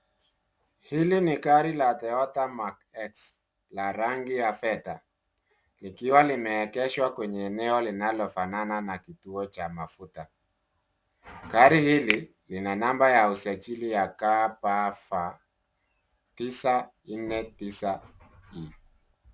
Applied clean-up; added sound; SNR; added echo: none; Finger snapping; 10 dB; none.